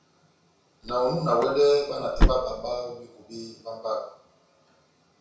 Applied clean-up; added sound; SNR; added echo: none; Slam / Car; -1 dB; reverberation time 0.6 s.